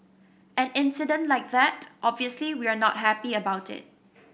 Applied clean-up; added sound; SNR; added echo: none; none; none; none.